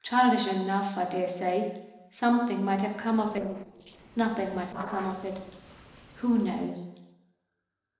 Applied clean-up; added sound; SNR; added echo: neural separator model SepFormer DNS4.